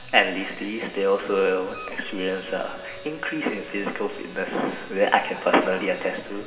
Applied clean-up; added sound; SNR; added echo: none; Wind instrument, woodwind instrument; 18 dB; reverberation time 2.1 s.